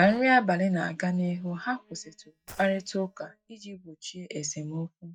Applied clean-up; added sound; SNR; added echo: neural mask model DeepFilterNet 3.